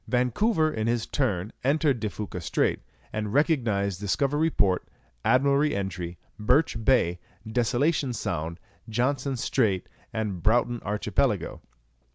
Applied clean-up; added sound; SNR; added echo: none; none; none; none.